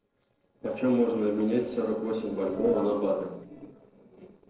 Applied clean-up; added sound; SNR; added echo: neural separator model SepFormer DNS4.